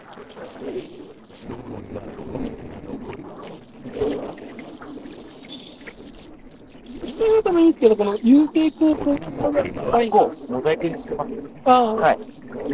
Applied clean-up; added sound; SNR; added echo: neural separator model SepFormer DNS4.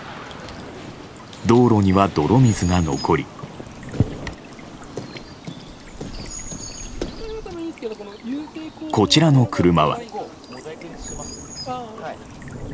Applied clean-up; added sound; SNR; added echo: none; Stream / Bird vocalization, bird call, bird song; 15 dB; none.